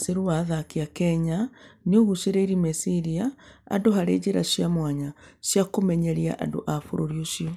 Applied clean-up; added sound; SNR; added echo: none; none; none; none.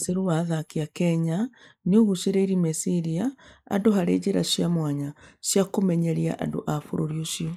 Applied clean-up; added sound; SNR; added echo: neural mask model Resemble Enhance denoiser.